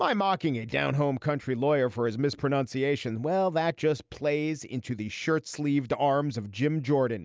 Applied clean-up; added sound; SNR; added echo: none; none; none; none.